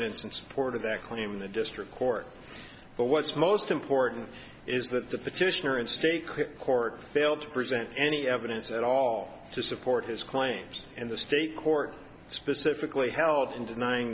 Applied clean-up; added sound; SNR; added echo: none; none; none; none.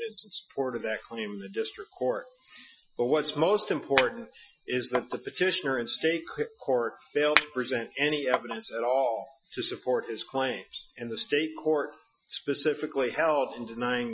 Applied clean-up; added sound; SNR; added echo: classical method Wiener filter.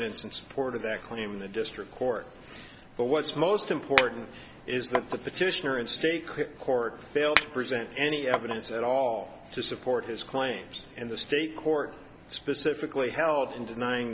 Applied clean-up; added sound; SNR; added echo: none; Chink, clink; 5 dB; none.